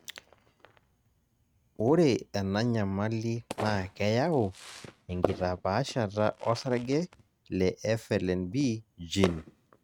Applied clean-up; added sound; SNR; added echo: neural mask model RNNoise.